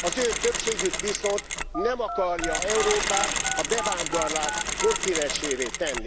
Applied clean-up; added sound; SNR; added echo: none; Mechanisms + Telephone; 1 dB; none.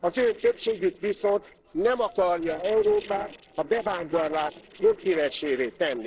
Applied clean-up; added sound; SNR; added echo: neural separator model SepFormer DNS4.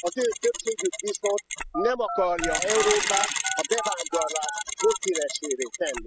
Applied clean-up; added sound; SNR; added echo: classical method spectral subtraction.